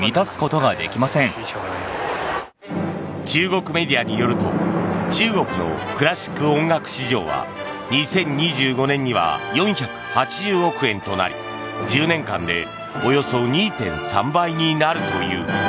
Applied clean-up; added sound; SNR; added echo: none; none; none; none.